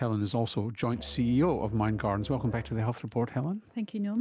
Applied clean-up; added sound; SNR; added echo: none; Musical instrument; 17 dB; none.